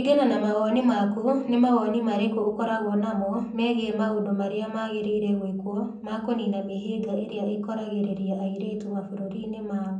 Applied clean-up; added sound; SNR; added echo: none; none; none; reverberation time 0.6 s.